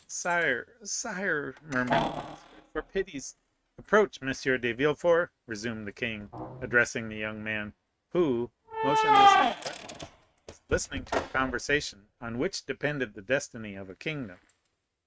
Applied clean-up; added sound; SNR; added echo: neural mask model RNNoise.